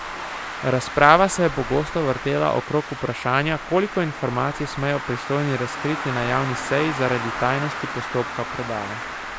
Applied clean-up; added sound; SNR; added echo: none; Traffic noise, roadway noise; 8 dB; none.